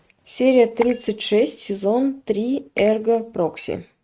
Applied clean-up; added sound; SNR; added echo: neural mask model RNNoise.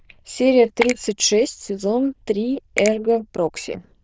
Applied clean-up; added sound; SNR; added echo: neural diffusion model UNIVERSE++.